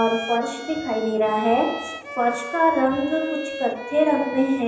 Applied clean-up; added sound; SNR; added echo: none; Bowed string instrument; 11 dB; reverberation time 0.9 s.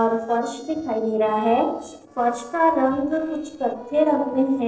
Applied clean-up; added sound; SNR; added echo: neural separator model SepFormer DNS4.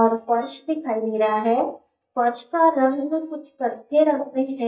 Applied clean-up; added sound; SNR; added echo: neural mask model DeepFilterNet 3.